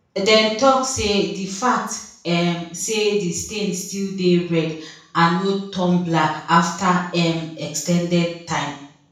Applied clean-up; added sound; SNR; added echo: none; none; none; reverberation time 0.7 s.